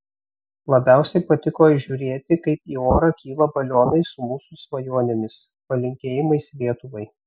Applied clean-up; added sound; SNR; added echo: none; none; none; none.